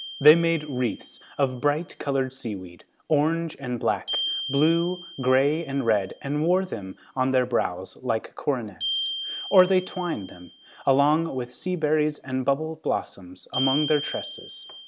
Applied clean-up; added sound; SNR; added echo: none; Glockenspiel; 12 dB; none.